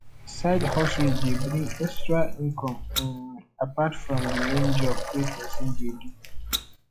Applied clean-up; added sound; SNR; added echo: classical method log-MMSE.